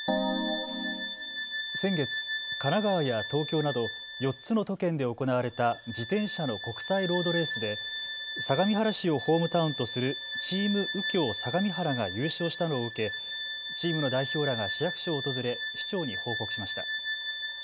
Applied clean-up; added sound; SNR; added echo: none; Bowed string instrument; 5 dB; none.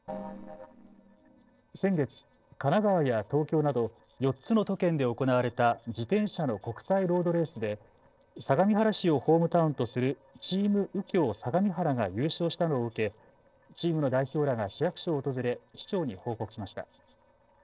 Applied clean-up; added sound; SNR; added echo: neural separator model SepFormer DNS4.